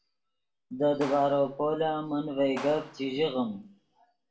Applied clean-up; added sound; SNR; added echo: none; Clapping; 17 dB; reverberation time 0.3 s.